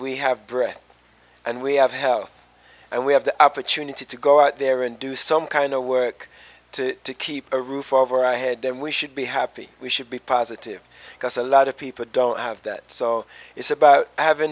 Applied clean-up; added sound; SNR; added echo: none; none; none; none.